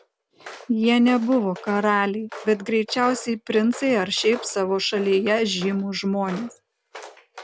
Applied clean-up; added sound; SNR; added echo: none; Walk, footsteps; 19 dB; none.